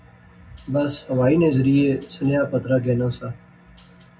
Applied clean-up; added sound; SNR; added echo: none; Tambourine; 19 dB; reverberation time 0.4 s.